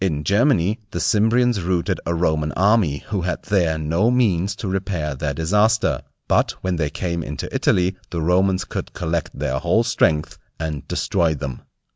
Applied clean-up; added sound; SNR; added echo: none; none; none; none.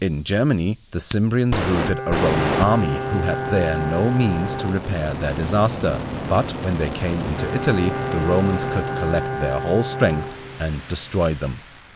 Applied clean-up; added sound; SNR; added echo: none; Bowed string instrument + Fire; 5 dB; none.